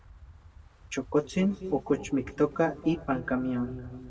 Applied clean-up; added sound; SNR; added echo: none; Wind; 20 dB; reverberation time 1.8 s.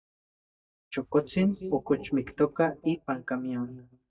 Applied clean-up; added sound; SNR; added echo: neural mask model DeepFilterNet 3.